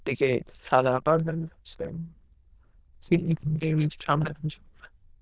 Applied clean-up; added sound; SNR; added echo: neural diffusion model UNIVERSE++.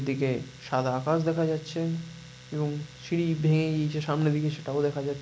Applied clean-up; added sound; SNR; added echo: none; Domestic sounds, home sounds; 20 dB; none.